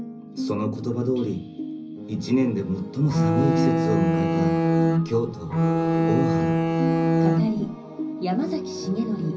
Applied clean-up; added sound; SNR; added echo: none; Bowed string instrument; -5 dB; reverberation time 0.5 s.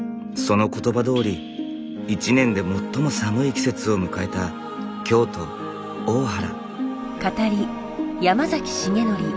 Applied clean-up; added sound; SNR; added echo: none; none; none; none.